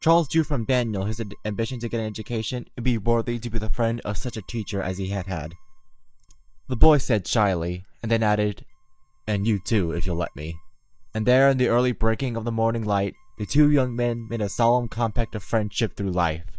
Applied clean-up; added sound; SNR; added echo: neural mask model DeepFilterNet 3.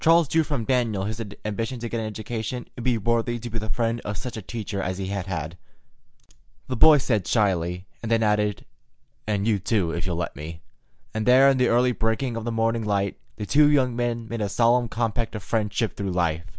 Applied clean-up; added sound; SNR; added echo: none; none; none; none.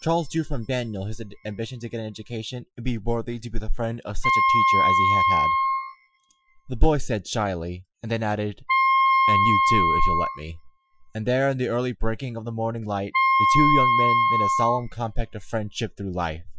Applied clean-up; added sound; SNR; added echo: classical method Wiener filter.